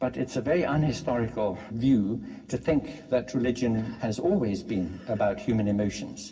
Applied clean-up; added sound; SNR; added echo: none; none; none; reverberation time 0.4 s.